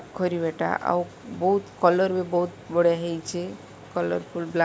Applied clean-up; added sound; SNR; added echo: none; none; none; none.